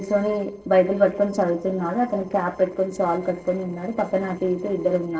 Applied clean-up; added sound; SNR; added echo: neural separator model SepFormer DNS4.